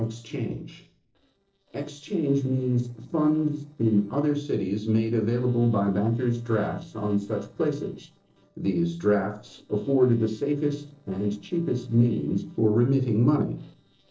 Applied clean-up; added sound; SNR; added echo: neural separator model SepFormer DNS4.